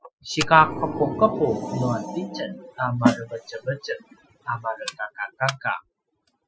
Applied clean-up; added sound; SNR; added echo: classical method Wiener filter.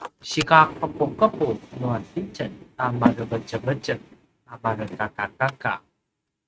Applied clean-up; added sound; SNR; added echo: neural mask model RNNoise.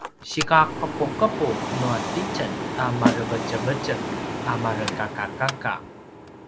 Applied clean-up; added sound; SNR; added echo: none; Mechanical fan + Snare drum; 2 dB; none.